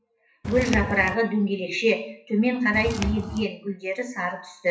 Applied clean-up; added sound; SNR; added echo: classical method WPE with log-MMSE.